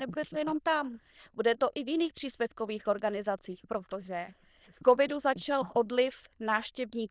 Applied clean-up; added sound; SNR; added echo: neural diffusion model UNIVERSE++.